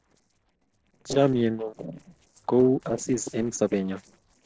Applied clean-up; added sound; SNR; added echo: neural separator model SepFormer DNS4.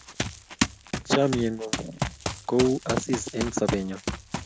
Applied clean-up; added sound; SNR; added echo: none; Run; 4 dB; none.